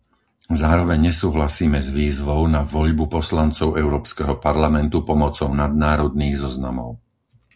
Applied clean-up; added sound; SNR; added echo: none; none; none; none.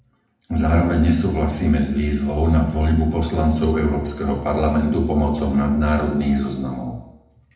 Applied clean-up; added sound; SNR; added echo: none; none; none; reverberation time 0.8 s.